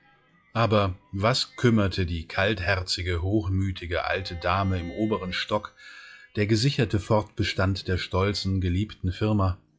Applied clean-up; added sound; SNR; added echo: classical method log-MMSE.